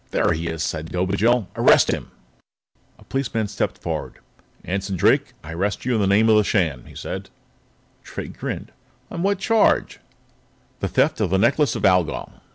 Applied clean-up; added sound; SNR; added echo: none; none; none; none.